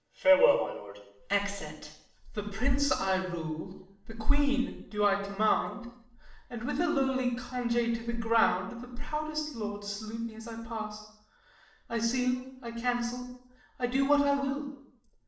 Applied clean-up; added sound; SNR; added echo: none; none; none; reverberation time 0.6 s.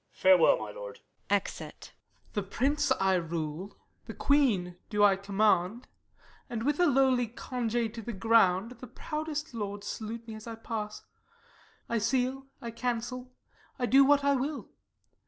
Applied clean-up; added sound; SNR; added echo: none; none; none; none.